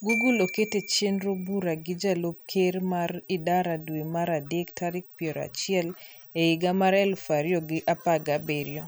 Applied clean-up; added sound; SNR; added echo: none; Glockenspiel; 11 dB; none.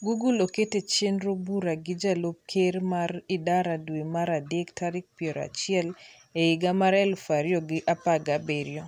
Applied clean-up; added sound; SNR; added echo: none; none; none; none.